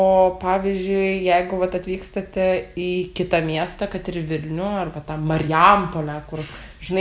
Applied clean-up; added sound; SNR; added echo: none; none; none; none.